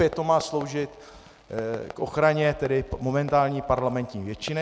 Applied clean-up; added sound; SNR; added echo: none; Fireworks; 20 dB; none.